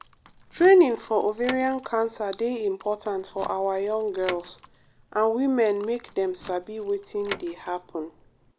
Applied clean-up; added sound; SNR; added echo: none; Door / Car; 18 dB; none.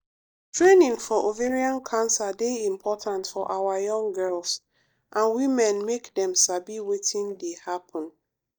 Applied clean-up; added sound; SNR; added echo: neural mask model DeepFilterNet 3.